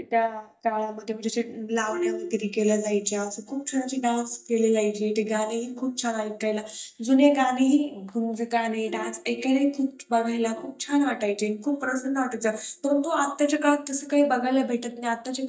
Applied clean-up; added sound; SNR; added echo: neural mask model DeepFilterNet 3.